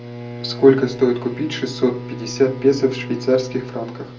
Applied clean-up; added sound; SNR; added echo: none; Bowed string instrument; 12 dB; reverberation time 0.2 s.